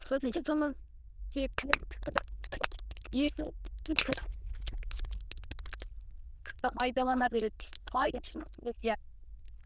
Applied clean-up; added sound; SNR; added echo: neural diffusion model UNIVERSE++.